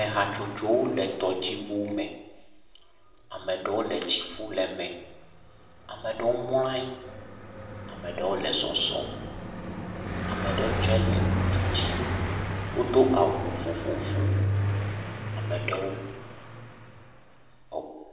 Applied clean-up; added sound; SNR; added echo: none; Car passing by; 2 dB; reverberation time 0.9 s.